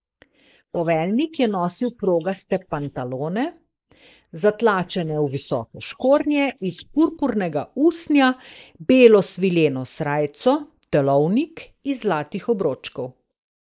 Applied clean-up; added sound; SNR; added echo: neural mask model Resemble Enhance denoiser.